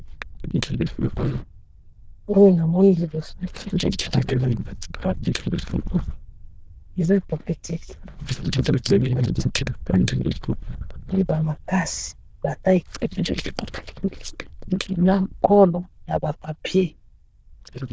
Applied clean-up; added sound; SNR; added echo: neural diffusion model UNIVERSE++.